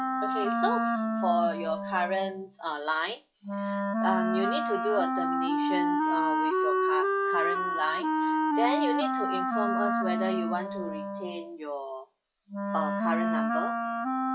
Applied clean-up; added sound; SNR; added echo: classical method log-MMSE.